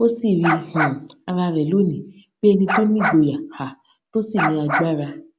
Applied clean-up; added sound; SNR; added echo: none; Bark; 4 dB; none.